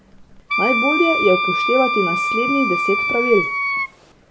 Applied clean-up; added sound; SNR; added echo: none; Wind instrument, woodwind instrument; 0 dB; none.